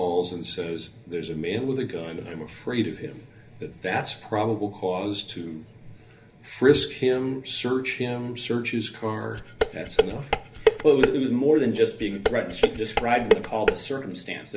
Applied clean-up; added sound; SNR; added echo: none; Dishes, pots, and pans; -1 dB; reverberation time 0.3 s.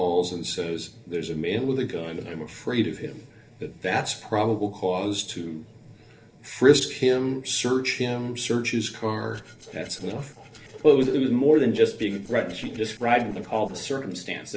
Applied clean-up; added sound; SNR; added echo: neural separator model SepFormer DNS4.